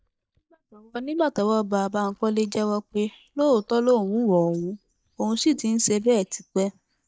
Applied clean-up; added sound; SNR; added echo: neural mask model DeepFilterNet 3.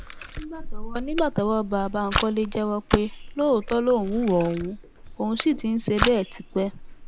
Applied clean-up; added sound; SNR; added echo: none; Camera; 6 dB; none.